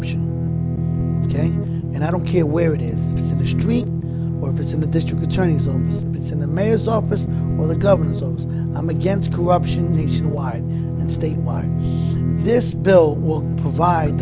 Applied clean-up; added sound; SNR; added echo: none; Guitar; -2 dB; none.